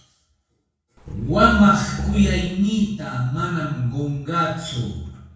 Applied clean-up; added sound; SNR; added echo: none; Growling; 5 dB; reverberation time 0.6 s.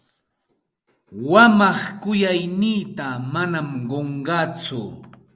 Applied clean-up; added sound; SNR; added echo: none; none; none; none.